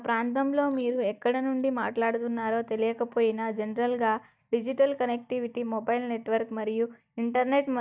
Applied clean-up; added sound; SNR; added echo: neural mask model DeepFilterNet 3.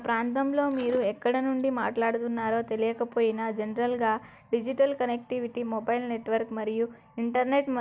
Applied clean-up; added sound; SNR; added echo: none; Skateboard; 14 dB; none.